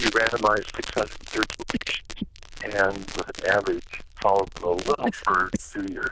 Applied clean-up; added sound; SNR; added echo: neural diffusion model UNIVERSE++.